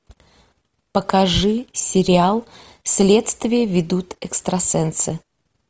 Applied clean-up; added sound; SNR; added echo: none; none; none; none.